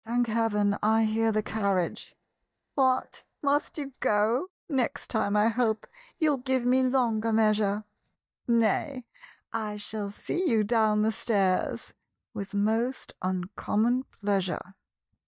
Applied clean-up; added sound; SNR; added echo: neural mask model DeepFilterNet 3.